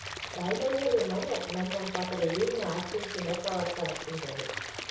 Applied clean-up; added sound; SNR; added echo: none; Stream / Liquid; 6 dB; reverberation time 0.6 s.